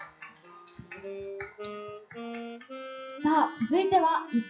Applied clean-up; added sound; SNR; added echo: classical method WPE with log-MMSE.